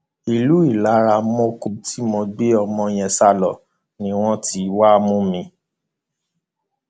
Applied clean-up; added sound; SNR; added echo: none; none; none; none.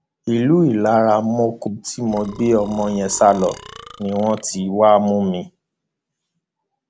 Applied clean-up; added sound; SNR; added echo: none; Burping, eructation; 19 dB; none.